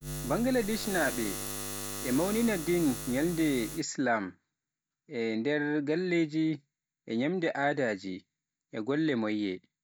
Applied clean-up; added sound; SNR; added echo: none; Buzz; 7 dB; none.